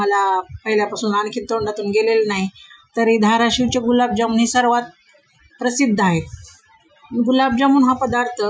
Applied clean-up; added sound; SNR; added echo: classical method Wiener filter.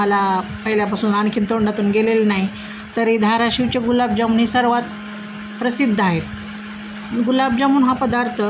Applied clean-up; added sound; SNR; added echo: none; Wind instrument, woodwind instrument; 15 dB; none.